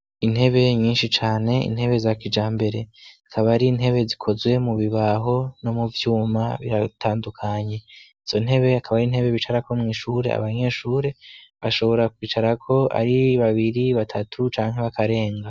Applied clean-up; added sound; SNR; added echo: none; none; none; none.